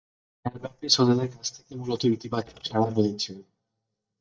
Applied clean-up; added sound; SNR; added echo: neural mask model DeepFilterNet 3.